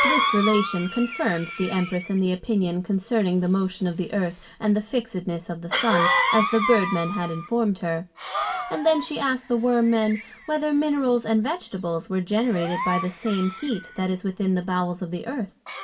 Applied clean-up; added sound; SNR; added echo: none; Cough; 6 dB; reverberation time 0.2 s.